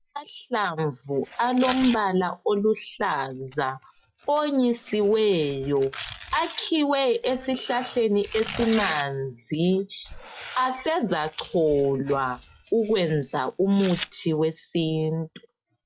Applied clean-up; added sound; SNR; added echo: classical method log-MMSE.